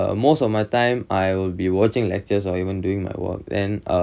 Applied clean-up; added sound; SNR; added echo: none; none; none; none.